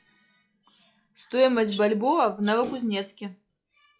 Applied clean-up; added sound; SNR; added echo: classical method log-MMSE.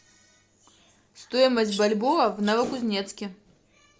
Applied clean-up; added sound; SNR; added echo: none; Bird vocalization, bird call, bird song; 15 dB; none.